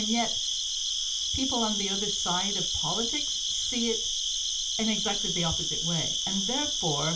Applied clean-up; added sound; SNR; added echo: none; Cricket; -4 dB; reverberation time 0.2 s.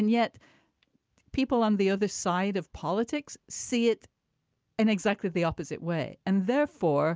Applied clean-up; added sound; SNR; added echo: none; none; none; none.